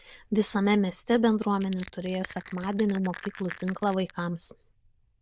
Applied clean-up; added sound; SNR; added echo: neural diffusion model UNIVERSE++.